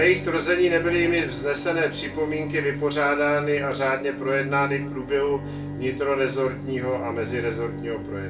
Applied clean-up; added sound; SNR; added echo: none; Bowed string instrument; 8 dB; reverberation time 0.3 s.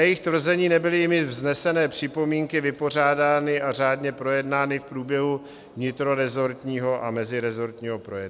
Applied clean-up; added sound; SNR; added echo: none; none; none; none.